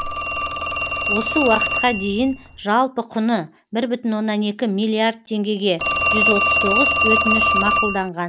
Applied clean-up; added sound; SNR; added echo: none; Telephone; 0 dB; none.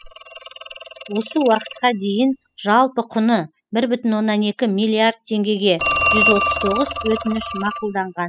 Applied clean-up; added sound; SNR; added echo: classical method spectral subtraction.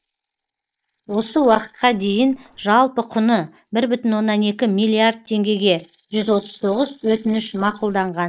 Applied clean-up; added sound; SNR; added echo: neural mask model Resemble Enhance denoiser.